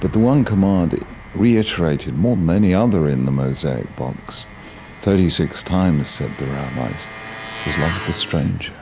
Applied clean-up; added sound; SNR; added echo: none; Engine; 16 dB; none.